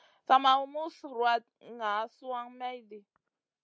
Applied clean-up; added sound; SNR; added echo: none; none; none; none.